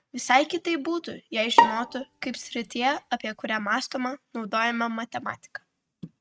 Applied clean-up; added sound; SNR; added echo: neural mask model RNNoise.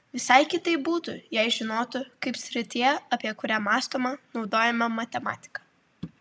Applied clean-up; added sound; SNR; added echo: none; none; none; none.